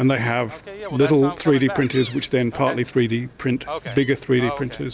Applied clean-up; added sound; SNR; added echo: none; Gull, seagull; 13 dB; none.